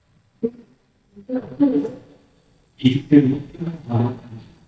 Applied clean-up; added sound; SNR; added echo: neural mask model DeepFilterNet 3.